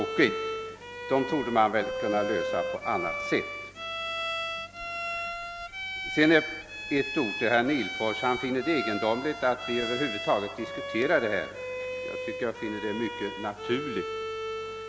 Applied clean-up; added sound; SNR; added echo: none; Bowed string instrument; 5 dB; none.